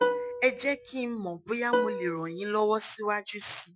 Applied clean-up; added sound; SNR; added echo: classical method Wiener filter.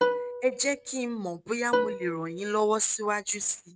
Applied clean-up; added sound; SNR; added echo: neural mask model RNNoise.